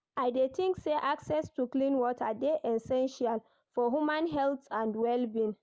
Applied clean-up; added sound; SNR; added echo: none; none; none; none.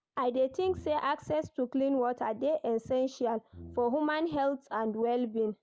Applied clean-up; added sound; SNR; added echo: none; Brass instrument; 20 dB; none.